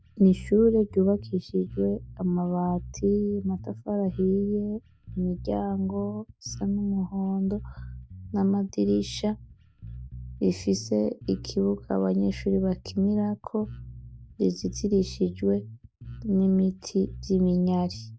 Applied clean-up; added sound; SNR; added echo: none; Bass guitar; 15 dB; none.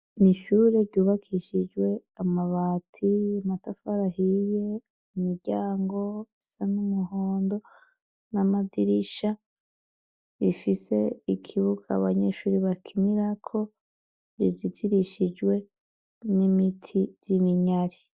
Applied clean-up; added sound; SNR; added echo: none; none; none; none.